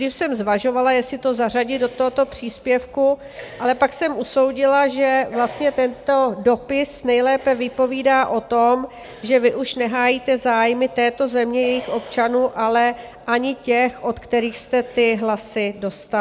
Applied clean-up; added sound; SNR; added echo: none; none; none; none.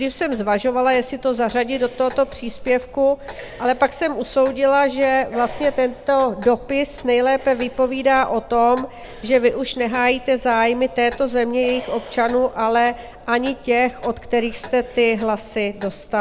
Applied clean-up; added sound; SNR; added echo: none; Clock; 19 dB; none.